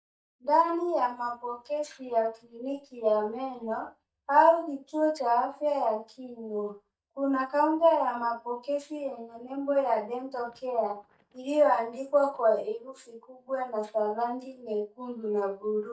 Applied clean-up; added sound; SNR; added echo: neural mask model DeepFilterNet 3.